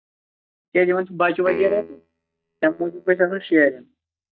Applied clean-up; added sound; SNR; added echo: neural mask model DeepFilterNet 3.